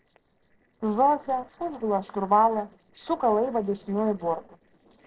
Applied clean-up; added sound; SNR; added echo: neural separator model SepFormer DNS4.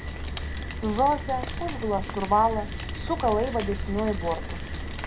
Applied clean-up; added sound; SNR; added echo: none; Rain; 5 dB; none.